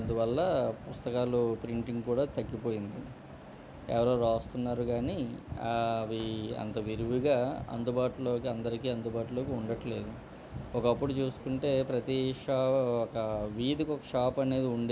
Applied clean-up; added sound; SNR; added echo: none; none; none; none.